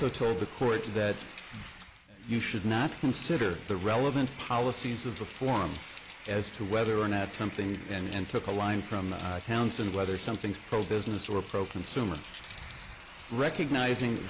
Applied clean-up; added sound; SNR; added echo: none; Rain; 15 dB; none.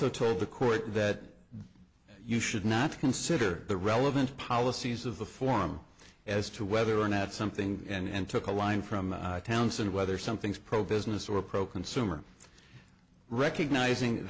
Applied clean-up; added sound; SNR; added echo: none; none; none; none.